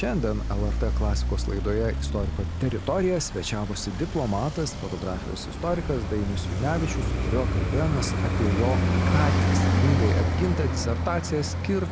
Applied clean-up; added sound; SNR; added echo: none; Traffic noise, roadway noise; -3 dB; none.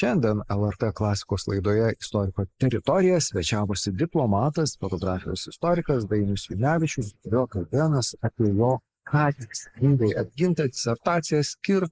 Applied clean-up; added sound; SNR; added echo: neural mask model Resemble Enhance denoiser.